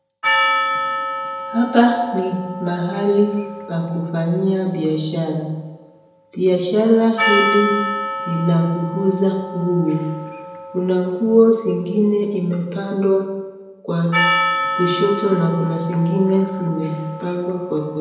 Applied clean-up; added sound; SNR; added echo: none; Percussion; 6 dB; reverberation time 1.0 s.